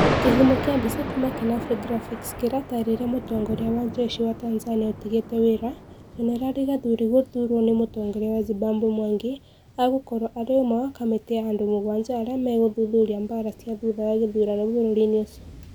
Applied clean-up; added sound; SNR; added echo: none; Thunder; 9 dB; none.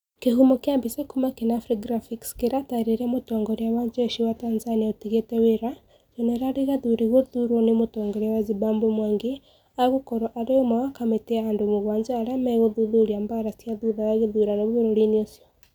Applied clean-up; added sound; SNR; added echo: none; none; none; none.